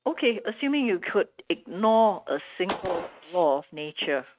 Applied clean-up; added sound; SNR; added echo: neural mask model RNNoise.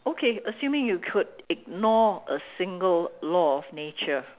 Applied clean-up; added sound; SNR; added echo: none; none; none; none.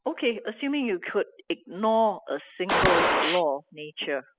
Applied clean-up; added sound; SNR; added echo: classical method spectral subtraction.